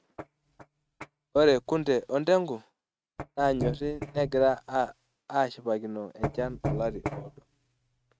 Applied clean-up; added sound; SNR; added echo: neural mask model RNNoise.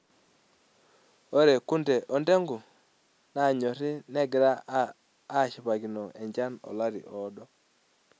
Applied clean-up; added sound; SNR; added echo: none; none; none; none.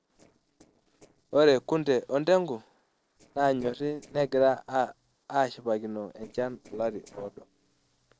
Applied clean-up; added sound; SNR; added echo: neural separator model SepFormer DNS4.